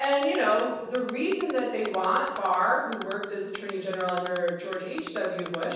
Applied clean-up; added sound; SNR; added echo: none; Typing; 14 dB; reverberation time 1.1 s.